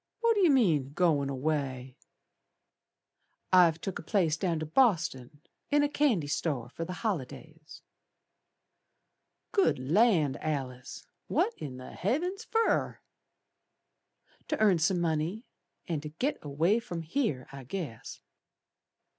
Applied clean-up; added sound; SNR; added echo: none; none; none; none.